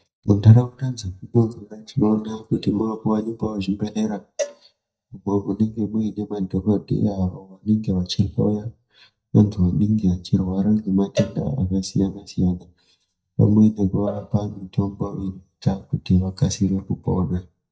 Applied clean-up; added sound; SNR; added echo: neural mask model DeepFilterNet 3.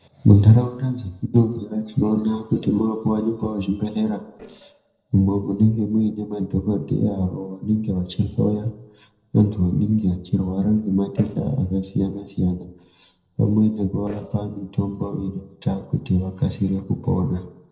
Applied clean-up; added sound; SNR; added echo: neural separator model SepFormer DNS4.